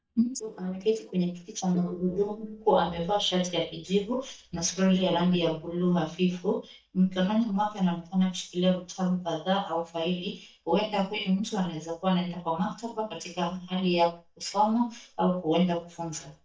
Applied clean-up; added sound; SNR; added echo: neural mask model DeepFilterNet 3.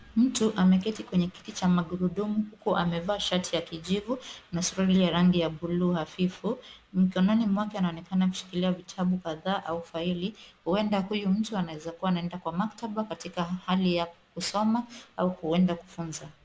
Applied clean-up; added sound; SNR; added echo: none; none; none; none.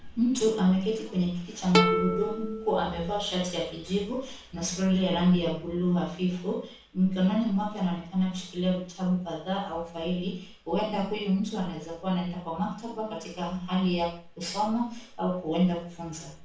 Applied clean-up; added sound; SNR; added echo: none; Plucked string instrument; 3 dB; reverberation time 0.4 s.